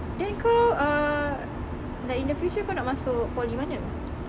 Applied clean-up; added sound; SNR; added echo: none; none; none; none.